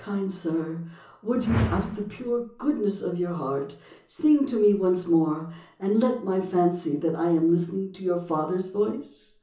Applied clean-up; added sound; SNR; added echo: none; Whoosh, swoosh, swish; 6 dB; reverberation time 0.8 s.